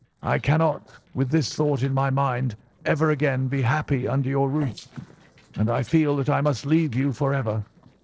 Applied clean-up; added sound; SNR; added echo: neural separator model SepFormer DNS4.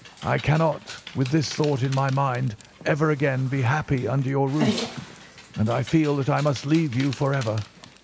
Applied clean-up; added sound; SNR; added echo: none; Dog; 13 dB; none.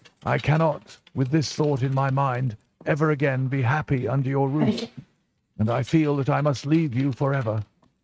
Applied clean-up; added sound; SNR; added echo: neural mask model RNNoise.